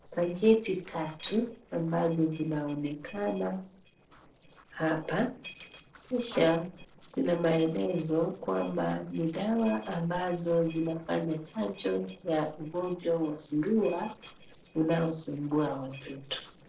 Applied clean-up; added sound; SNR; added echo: neural separator model SepFormer DNS4.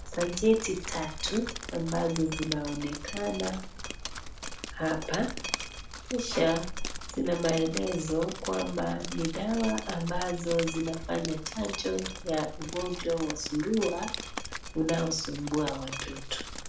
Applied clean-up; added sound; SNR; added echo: none; Drip; 7 dB; reverberation time 0.4 s.